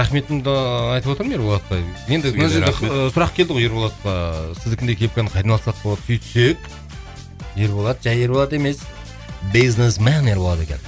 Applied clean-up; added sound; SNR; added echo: none; none; none; none.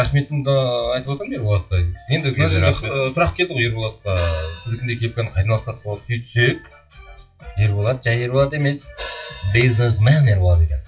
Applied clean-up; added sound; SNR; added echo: classical method WPE with log-MMSE.